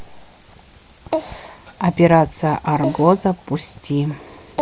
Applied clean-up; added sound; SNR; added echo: none; none; none; none.